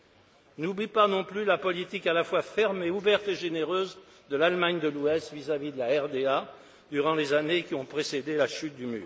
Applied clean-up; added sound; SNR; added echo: none; none; none; none.